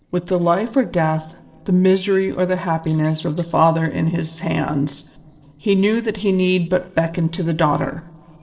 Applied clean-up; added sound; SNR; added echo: neural separator model SepFormer DNS4.